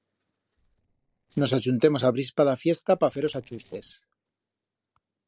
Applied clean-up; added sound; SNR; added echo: neural separator model SepFormer DNS4.